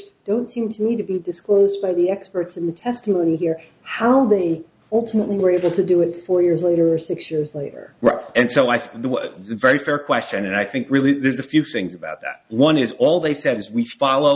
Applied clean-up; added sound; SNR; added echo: none; none; none; none.